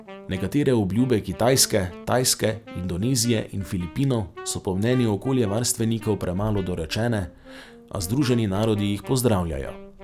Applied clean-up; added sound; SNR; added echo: none; Wind instrument, woodwind instrument; 19 dB; none.